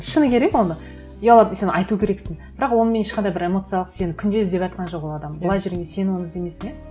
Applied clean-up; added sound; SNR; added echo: none; none; none; none.